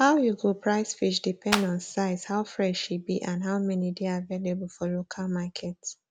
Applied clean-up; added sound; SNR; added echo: none; Clapping; 2 dB; none.